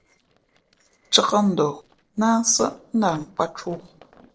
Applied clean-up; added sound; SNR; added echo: neural separator model SepFormer DNS4.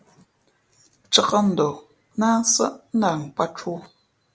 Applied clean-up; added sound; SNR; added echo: none; none; none; none.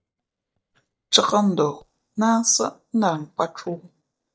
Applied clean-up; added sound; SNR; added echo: neural mask model DeepFilterNet 3.